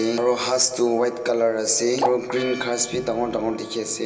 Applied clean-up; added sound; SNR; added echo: none; Church bell; 20 dB; reverberation time 0.2 s.